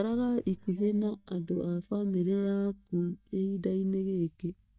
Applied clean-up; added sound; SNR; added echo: neural mask model DeepFilterNet 3.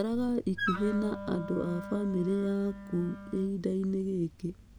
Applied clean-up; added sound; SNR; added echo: none; Wind instrument, woodwind instrument; 9 dB; none.